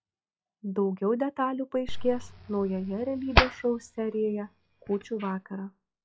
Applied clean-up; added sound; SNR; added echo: classical method log-MMSE.